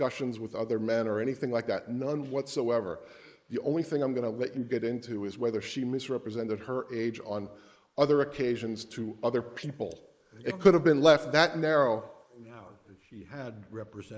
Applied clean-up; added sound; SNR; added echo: neural mask model Resemble Enhance denoiser.